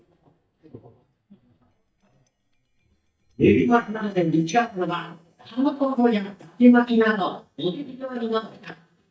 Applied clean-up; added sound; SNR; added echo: neural mask model DeepFilterNet 3.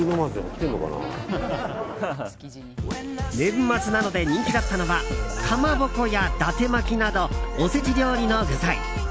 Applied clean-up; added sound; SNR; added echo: none; none; none; none.